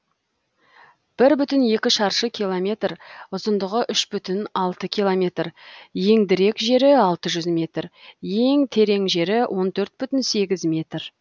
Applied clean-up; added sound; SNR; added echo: none; none; none; none.